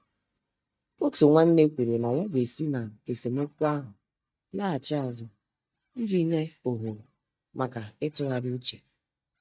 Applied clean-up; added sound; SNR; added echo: neural mask model DeepFilterNet 3.